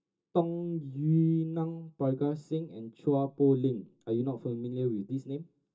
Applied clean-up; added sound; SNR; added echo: none; none; none; reverberation time 0.2 s.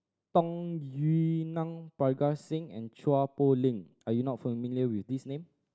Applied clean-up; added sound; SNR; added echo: none; none; none; none.